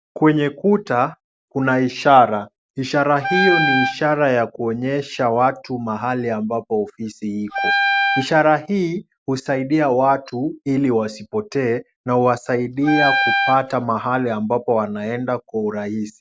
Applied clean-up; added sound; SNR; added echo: none; Wind instrument, woodwind instrument; 1 dB; none.